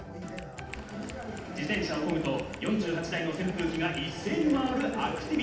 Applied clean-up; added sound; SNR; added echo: none; Typing; 17 dB; reverberation time 0.8 s.